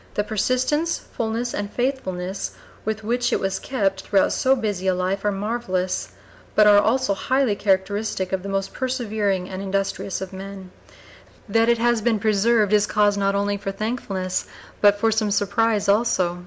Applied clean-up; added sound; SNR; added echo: none; none; none; none.